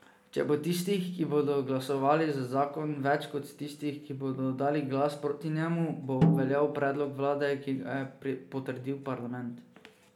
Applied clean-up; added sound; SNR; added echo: none; Snare drum; 0 dB; none.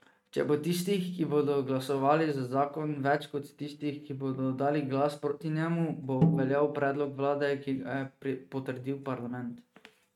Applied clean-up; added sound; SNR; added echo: neural mask model RNNoise.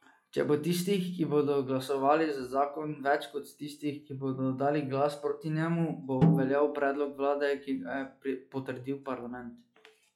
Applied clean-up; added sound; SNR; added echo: classical method log-MMSE.